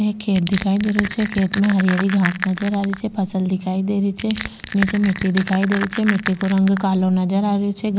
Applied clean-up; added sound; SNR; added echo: none; Crushing; 10 dB; none.